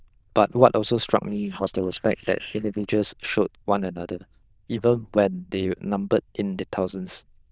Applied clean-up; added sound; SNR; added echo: neural diffusion model UNIVERSE++.